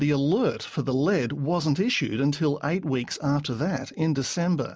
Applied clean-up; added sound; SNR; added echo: none; none; none; none.